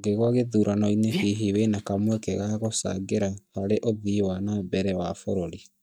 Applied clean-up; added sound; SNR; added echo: neural mask model DeepFilterNet 3.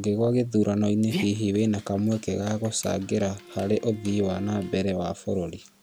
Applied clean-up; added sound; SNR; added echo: none; Bowed string instrument + Dog; 16 dB; none.